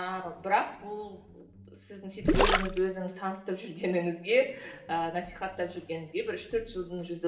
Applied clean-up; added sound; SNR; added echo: none; Gurgling; -5 dB; reverberation time 0.8 s.